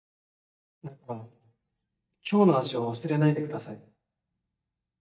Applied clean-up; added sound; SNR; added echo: neural mask model DeepFilterNet 3.